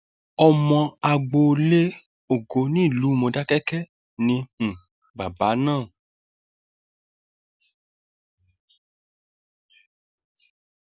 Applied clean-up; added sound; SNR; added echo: none; none; none; none.